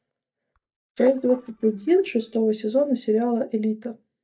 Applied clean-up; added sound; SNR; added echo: neural mask model DeepFilterNet 3.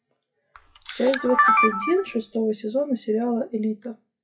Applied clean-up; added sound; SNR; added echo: classical method WPE with log-MMSE.